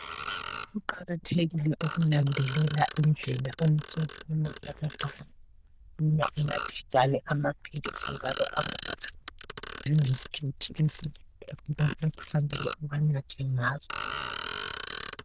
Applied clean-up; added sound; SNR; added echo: neural diffusion model UNIVERSE++.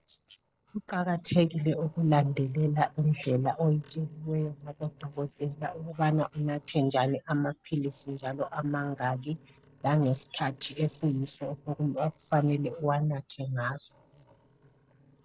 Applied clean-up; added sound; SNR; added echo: neural separator model SepFormer DNS4.